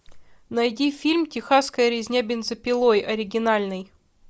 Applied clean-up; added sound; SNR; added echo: none; none; none; none.